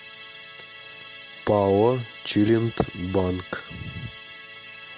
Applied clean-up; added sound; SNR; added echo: none; Musical instrument; 16 dB; none.